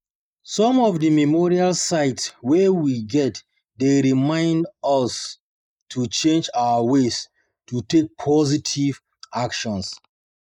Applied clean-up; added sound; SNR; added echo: neural mask model Resemble Enhance denoiser.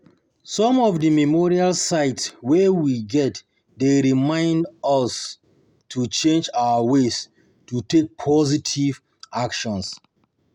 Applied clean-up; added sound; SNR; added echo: none; none; none; none.